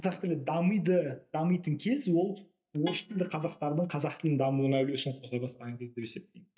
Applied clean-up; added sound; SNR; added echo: neural mask model DeepFilterNet 3.